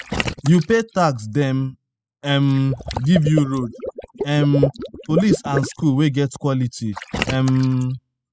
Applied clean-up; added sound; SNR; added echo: classical method spectral subtraction.